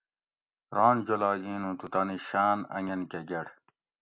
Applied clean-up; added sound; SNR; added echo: none; none; none; none.